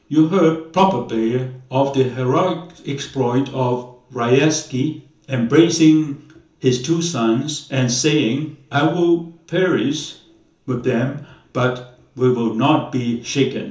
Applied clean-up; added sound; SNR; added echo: none; none; none; reverberation time 0.6 s.